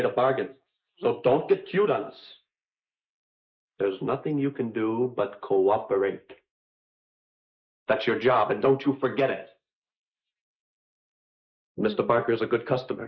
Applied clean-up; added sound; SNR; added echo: neural mask model Resemble Enhance denoiser.